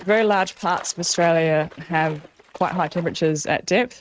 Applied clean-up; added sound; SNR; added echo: neural mask model RNNoise.